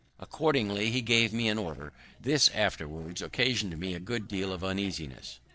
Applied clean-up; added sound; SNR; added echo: neural separator model SepFormer DNS4.